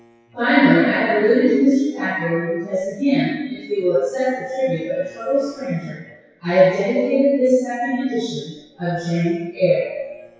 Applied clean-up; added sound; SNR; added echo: classical method WPE with log-MMSE.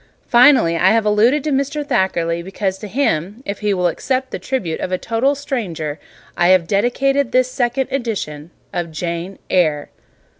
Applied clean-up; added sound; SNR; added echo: none; none; none; none.